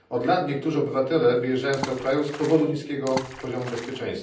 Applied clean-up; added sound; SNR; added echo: none; Water / Splash, splatter; 12 dB; reverberation time 0.6 s.